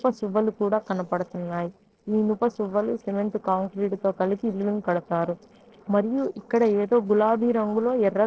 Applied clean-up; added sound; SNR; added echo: neural separator model SepFormer DNS4.